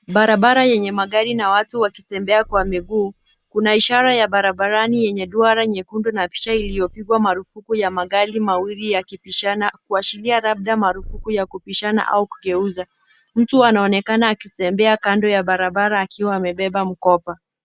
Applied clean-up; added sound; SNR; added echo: none; Purr; 17 dB; none.